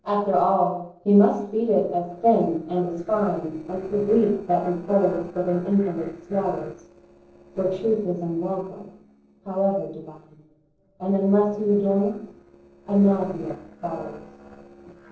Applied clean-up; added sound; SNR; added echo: neural separator model SepFormer DNS4.